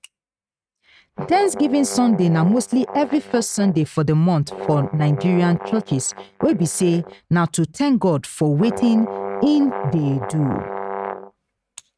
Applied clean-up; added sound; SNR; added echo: neural mask model RNNoise.